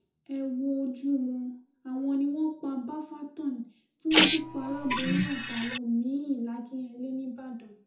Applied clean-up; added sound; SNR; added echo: none; Printer; -5 dB; reverberation time 0.5 s.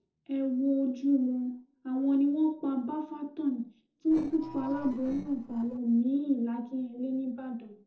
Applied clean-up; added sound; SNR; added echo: neural separator model SepFormer DNS4.